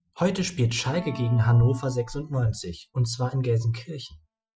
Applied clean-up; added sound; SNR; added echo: classical method Wiener filter.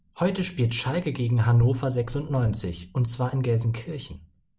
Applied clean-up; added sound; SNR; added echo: none; none; none; none.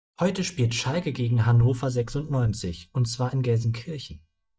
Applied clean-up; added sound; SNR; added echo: neural mask model DeepFilterNet 3.